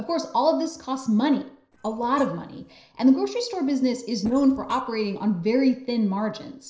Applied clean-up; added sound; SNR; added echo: neural separator model SepFormer DNS4.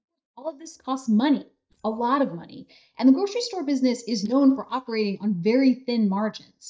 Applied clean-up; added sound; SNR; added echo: neural mask model DeepFilterNet 3.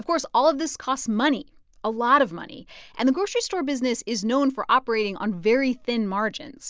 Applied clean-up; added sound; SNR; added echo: none; none; none; none.